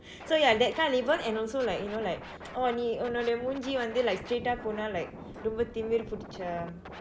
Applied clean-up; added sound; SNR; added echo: none; Scratching (performance technique); 15 dB; none.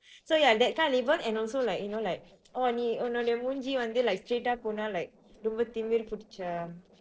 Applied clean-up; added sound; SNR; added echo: neural separator model SepFormer DNS4.